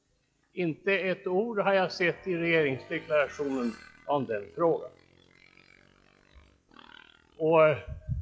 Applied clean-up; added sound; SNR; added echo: classical method log-MMSE.